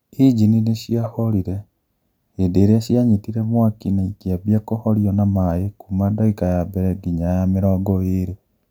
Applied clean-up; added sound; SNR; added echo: none; none; none; none.